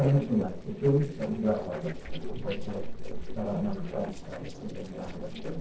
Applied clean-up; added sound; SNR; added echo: neural separator model SepFormer DNS4.